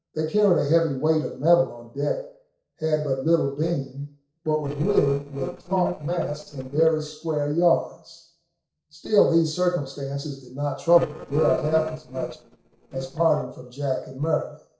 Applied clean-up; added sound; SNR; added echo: neural separator model SepFormer DNS4.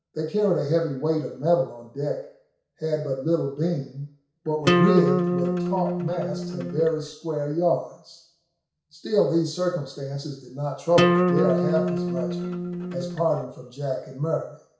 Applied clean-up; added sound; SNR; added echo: none; Acoustic guitar; -2 dB; reverberation time 0.6 s.